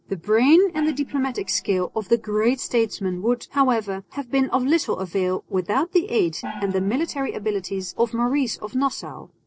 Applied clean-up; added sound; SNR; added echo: neural separator model SepFormer DNS4.